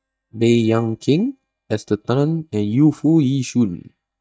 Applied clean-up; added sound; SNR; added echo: neural mask model DeepFilterNet 3.